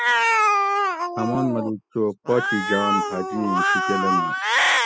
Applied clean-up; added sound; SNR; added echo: classical method spectral subtraction.